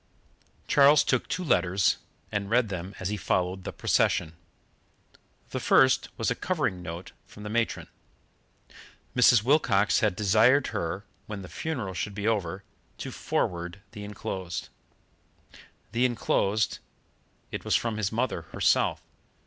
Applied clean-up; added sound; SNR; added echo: none; none; none; none.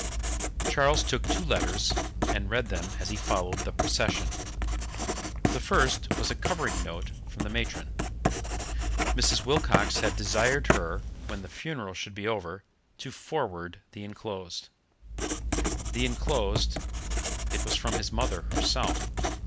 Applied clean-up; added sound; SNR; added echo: none; Writing; -1 dB; none.